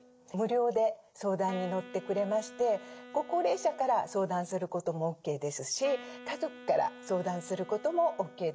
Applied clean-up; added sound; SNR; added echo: none; Wind instrument, woodwind instrument; 19 dB; none.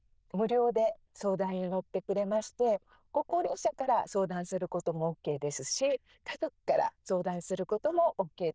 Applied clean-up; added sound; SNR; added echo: neural diffusion model UNIVERSE++.